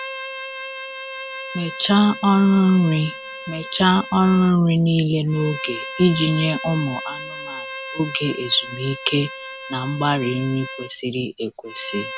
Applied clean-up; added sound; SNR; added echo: none; Bowed string instrument; 12 dB; none.